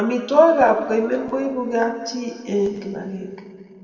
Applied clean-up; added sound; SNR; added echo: none; none; none; reverberation time 2.2 s.